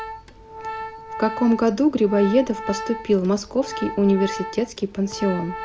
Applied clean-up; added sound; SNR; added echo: none; Organ; 11 dB; none.